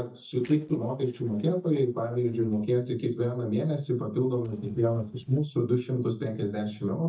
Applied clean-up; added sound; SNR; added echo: neural mask model DeepFilterNet 3.